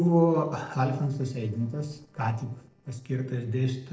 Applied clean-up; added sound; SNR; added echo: neural separator model SepFormer DNS4.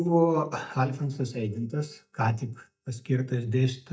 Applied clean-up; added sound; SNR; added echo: neural mask model DeepFilterNet 3.